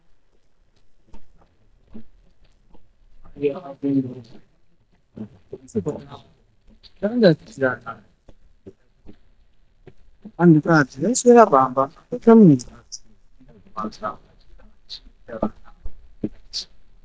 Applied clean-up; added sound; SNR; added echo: neural mask model DeepFilterNet 3.